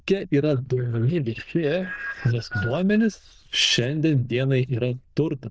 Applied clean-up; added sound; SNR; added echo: neural diffusion model UNIVERSE++.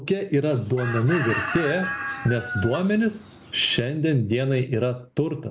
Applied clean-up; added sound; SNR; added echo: none; Chicken, rooster; 8 dB; none.